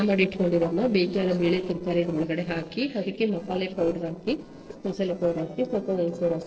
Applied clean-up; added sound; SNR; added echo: neural separator model SepFormer DNS4.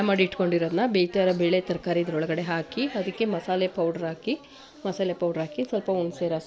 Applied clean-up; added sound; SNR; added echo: none; none; none; none.